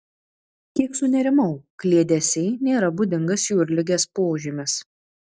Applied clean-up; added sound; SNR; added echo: none; none; none; none.